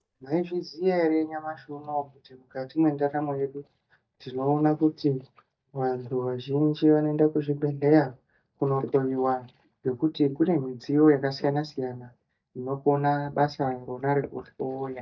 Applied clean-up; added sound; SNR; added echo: neural mask model DeepFilterNet 3.